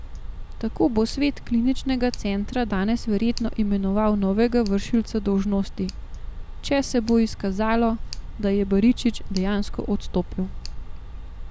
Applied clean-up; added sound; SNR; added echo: none; Tick; 7 dB; none.